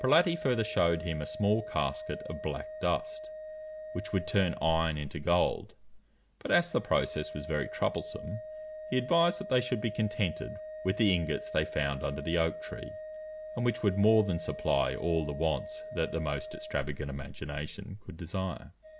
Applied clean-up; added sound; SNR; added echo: none; Organ; 11 dB; none.